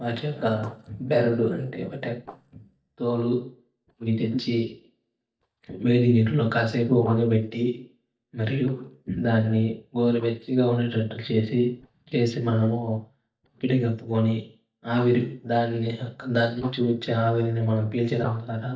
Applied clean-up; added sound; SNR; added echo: neural mask model DeepFilterNet 3.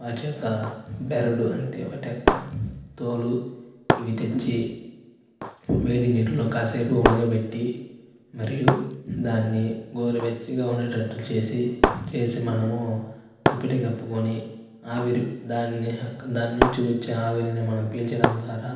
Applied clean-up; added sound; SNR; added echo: none; Shatter; 4 dB; reverberation time 0.9 s.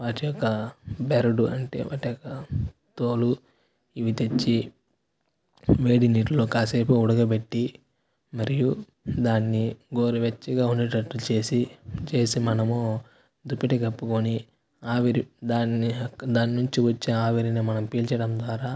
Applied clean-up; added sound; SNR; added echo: none; none; none; none.